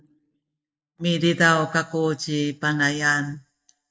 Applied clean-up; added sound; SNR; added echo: neural mask model DeepFilterNet 3.